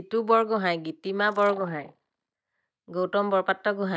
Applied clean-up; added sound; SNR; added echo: neural mask model DeepFilterNet 3.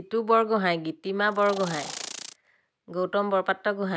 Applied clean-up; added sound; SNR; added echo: none; Insect; 11 dB; none.